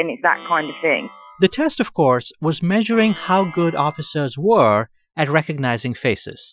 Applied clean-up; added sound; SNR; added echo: classical method Wiener filter.